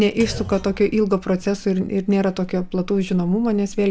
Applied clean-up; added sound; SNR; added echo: none; Thump, thud; 16 dB; none.